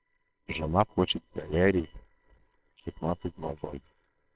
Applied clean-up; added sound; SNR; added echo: neural separator model SepFormer WHAMR!.